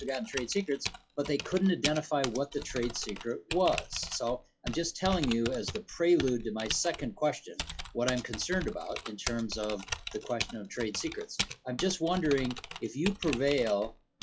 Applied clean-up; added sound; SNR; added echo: classical method log-MMSE.